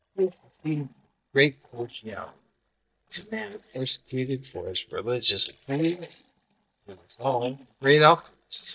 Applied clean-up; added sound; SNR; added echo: neural mask model DeepFilterNet 3.